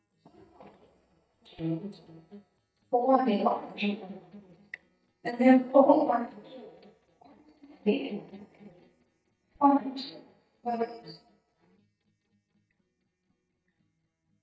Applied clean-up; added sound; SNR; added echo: neural mask model DeepFilterNet 3.